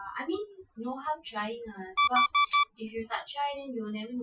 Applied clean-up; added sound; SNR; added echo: classical method Wiener filter.